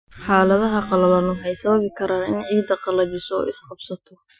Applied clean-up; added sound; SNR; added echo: classical method Wiener filter.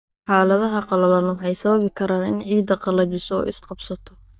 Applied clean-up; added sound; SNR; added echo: neural mask model DeepFilterNet 3.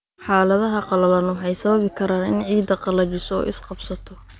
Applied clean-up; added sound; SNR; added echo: none; none; none; none.